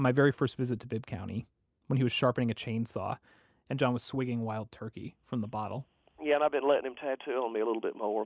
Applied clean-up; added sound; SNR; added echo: none; none; none; none.